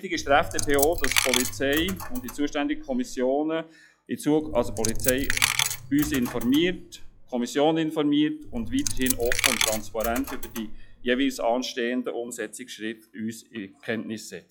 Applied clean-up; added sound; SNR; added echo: classical method log-MMSE.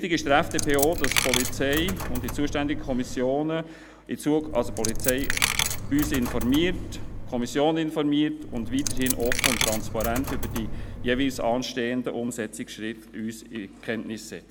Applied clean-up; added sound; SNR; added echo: none; Coin (dropping); 2 dB; none.